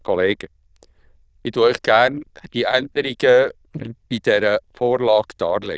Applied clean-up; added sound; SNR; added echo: neural diffusion model UNIVERSE++.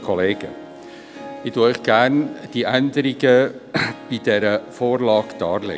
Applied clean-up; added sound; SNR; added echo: none; Harp; 19 dB; none.